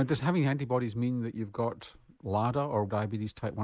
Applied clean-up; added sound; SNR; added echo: none; none; none; none.